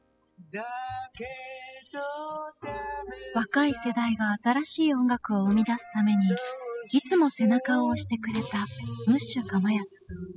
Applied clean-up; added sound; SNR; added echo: classical method spectral subtraction.